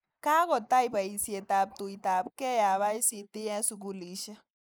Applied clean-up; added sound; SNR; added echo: neural mask model Resemble Enhance denoiser.